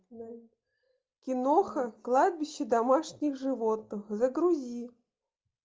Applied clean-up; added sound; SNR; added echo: none; none; none; none.